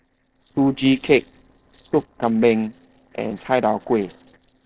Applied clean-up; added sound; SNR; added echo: neural separator model SepFormer DNS4.